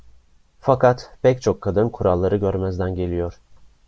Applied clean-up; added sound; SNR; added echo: none; none; none; none.